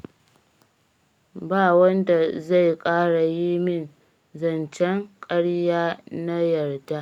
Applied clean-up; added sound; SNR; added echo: none; none; none; none.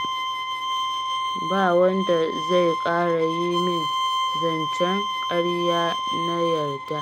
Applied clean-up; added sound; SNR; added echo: none; Bowed string instrument; 2 dB; none.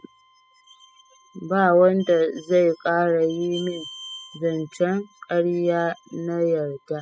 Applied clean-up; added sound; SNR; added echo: classical method spectral subtraction.